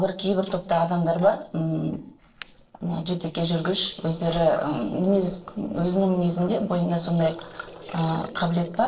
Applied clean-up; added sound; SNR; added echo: neural separator model SepFormer DNS4.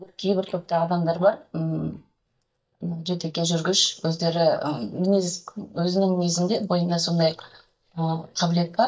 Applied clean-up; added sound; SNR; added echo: neural mask model DeepFilterNet 3.